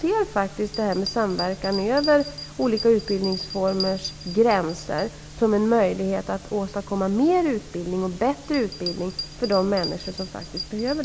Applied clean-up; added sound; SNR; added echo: none; Bell; 14 dB; none.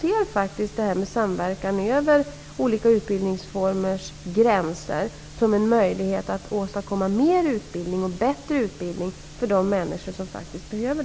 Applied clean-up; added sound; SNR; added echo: none; none; none; none.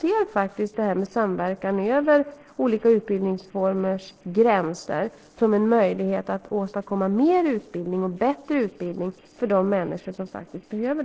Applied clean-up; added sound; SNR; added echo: neural separator model SepFormer DNS4.